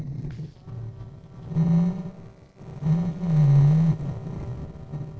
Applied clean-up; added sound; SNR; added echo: neural separator model SepFormer DNS4.